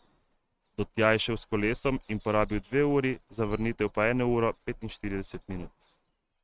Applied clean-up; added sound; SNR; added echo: neural mask model RNNoise.